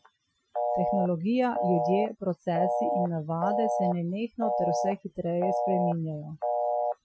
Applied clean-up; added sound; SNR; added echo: classical method Wiener filter.